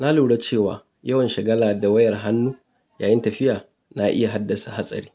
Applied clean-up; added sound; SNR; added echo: none; none; none; none.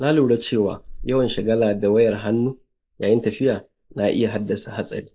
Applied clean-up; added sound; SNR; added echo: neural mask model Resemble Enhance denoiser.